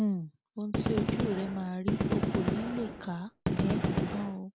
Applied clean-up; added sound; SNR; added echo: none; Gunshot, gunfire; -3 dB; none.